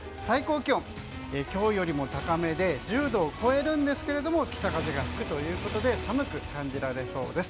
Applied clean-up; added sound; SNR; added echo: none; Motorcycle; 11 dB; none.